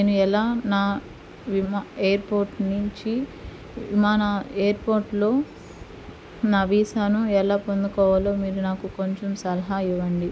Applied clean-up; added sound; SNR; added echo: none; none; none; none.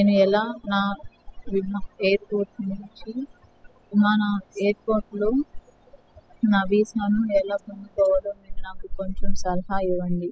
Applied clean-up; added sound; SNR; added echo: classical method spectral subtraction.